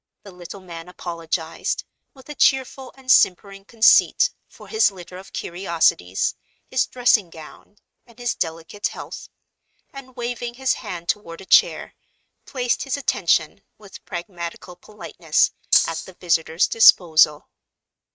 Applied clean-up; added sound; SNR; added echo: neural mask model RNNoise.